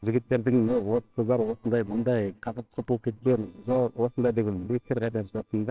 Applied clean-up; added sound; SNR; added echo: neural separator model SepFormer WHAMR!.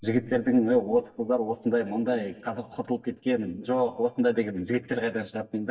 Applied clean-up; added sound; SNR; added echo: neural mask model DeepFilterNet 3.